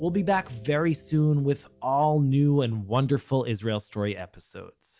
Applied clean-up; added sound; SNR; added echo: none; none; none; none.